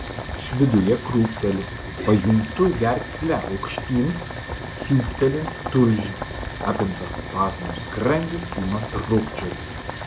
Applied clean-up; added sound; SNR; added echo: none; Boiling; 4 dB; none.